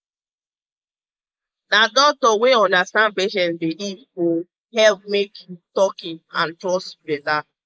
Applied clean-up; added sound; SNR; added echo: neural mask model Resemble Enhance denoiser.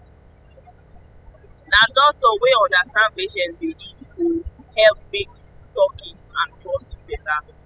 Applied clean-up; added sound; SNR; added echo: classical method spectral subtraction.